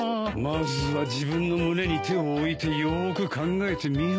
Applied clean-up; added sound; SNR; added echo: none; none; none; none.